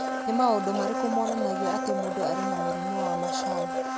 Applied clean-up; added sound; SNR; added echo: none; Domestic sounds, home sounds; -1 dB; none.